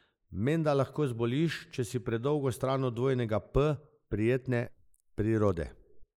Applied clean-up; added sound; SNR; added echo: neural mask model Resemble Enhance denoiser.